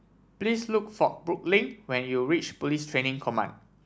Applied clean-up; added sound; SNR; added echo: none; none; none; none.